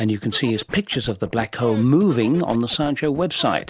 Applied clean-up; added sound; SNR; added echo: none; Scratching (performance technique); 17 dB; none.